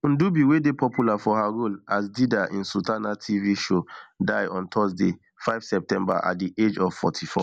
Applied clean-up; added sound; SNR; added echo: none; none; none; none.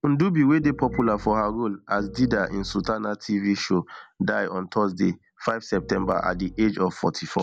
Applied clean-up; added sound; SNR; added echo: none; Piano; 13 dB; none.